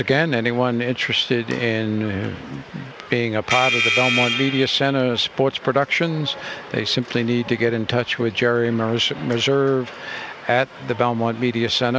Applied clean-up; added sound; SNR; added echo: none; none; none; none.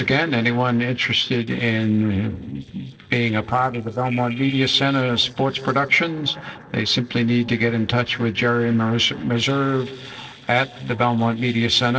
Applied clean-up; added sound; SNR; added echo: neural separator model SepFormer DNS4.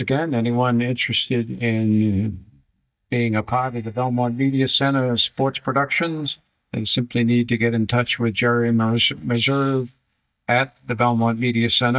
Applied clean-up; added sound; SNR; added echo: neural mask model DeepFilterNet 3.